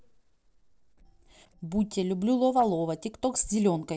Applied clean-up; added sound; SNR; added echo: neural separator model SepFormer DNS4.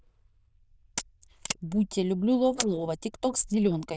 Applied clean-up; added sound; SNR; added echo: neural diffusion model UNIVERSE++.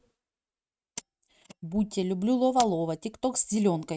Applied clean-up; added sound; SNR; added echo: neural mask model RNNoise.